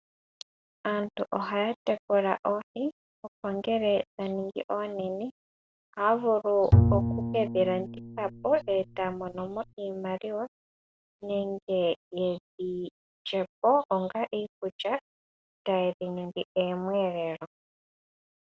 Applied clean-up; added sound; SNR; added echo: none; Bowed string instrument; -2 dB; none.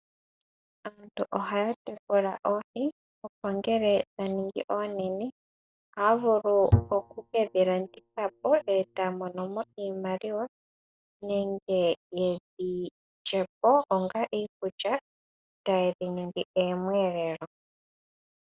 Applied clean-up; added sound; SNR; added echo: neural mask model DeepFilterNet 3.